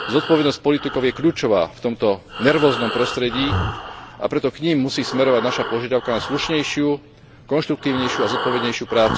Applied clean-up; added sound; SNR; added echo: none; Breathing; 8 dB; none.